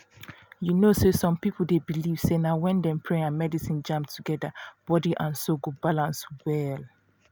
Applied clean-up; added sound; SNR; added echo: none; none; none; none.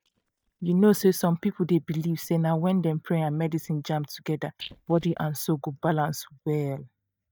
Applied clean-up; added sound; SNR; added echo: neural mask model DeepFilterNet 3.